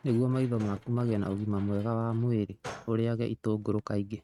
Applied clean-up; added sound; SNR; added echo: neural mask model RNNoise.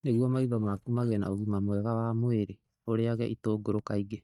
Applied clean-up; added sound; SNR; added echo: neural mask model DeepFilterNet 3.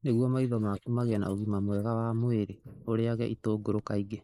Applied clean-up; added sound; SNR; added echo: neural mask model Resemble Enhance denoiser.